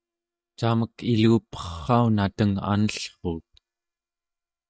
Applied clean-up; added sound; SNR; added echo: neural mask model DeepFilterNet 3.